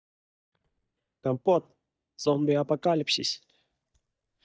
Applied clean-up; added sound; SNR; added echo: neural mask model DeepFilterNet 3.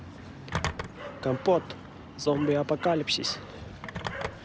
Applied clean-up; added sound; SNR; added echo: none; Telephone; 10 dB; none.